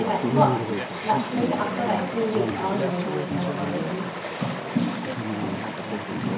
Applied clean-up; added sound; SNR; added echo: none; Chatter / Stream; 1 dB; reverberation time 0.9 s.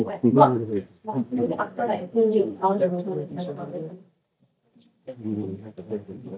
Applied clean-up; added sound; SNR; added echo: neural mask model DeepFilterNet 3.